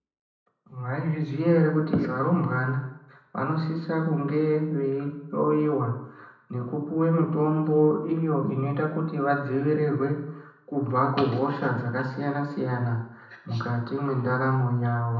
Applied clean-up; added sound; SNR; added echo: none; none; none; reverberation time 0.7 s.